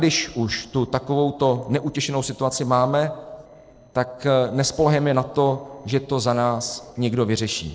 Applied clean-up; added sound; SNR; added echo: neural separator model SepFormer DNS4.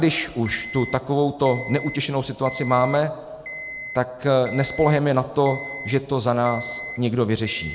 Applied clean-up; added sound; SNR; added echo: none; Alarm; 14 dB; none.